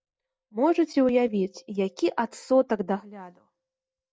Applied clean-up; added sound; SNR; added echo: neural mask model DeepFilterNet 3.